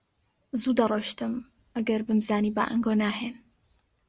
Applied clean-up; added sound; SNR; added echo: none; none; none; none.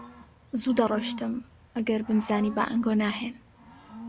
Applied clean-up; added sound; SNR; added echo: none; Cricket / Growling; 14 dB; none.